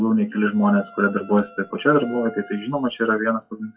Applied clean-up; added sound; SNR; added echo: classical method WPE with log-MMSE.